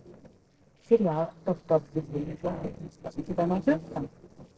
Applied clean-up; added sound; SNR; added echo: neural separator model SepFormer DNS4.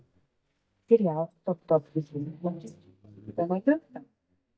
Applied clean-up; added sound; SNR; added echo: neural mask model DeepFilterNet 3.